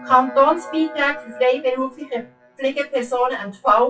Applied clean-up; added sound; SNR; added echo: classical method WPE with log-MMSE.